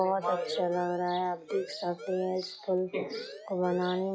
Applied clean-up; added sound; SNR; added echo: classical method log-MMSE.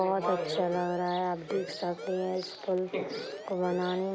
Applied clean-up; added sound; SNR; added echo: none; Siren; 14 dB; none.